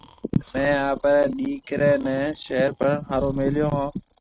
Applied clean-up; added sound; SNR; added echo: neural mask model RNNoise.